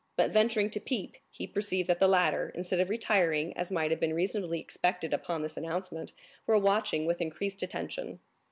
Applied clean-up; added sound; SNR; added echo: none; none; none; none.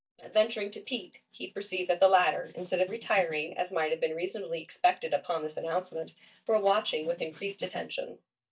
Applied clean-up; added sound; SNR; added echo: neural mask model DeepFilterNet 3.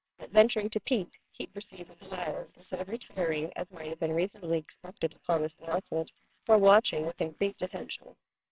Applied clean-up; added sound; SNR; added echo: neural separator model SepFormer WHAMR!.